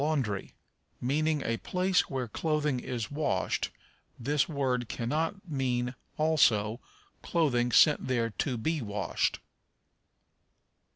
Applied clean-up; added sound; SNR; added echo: none; none; none; none.